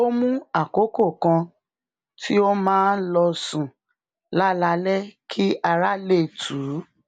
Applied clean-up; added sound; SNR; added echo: none; none; none; none.